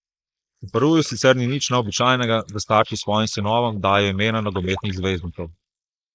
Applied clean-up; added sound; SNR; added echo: neural mask model Resemble Enhance denoiser.